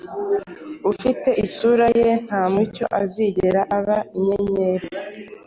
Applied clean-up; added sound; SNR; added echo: none; none; none; none.